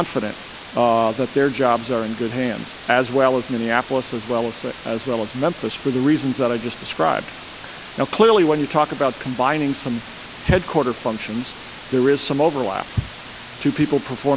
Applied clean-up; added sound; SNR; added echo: none; Water; 14 dB; none.